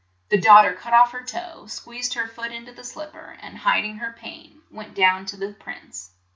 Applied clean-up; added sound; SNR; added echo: none; none; none; none.